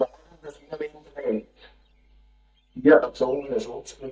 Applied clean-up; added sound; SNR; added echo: neural mask model DeepFilterNet 3.